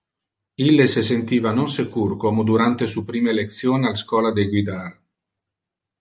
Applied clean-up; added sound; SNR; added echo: none; none; none; none.